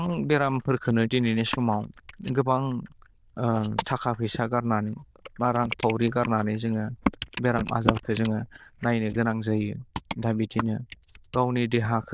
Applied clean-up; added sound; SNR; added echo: neural diffusion model UNIVERSE++.